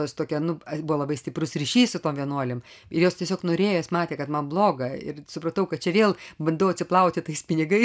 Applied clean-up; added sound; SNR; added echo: none; none; none; none.